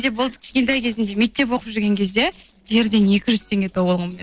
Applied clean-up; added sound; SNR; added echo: neural separator model SepFormer DNS4.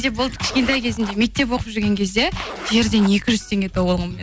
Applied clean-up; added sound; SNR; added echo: none; Zipper (clothing); 13 dB; none.